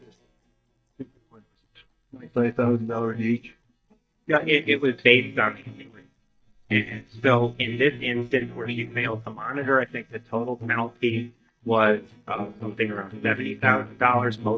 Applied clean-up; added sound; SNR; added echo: neural mask model DeepFilterNet 3.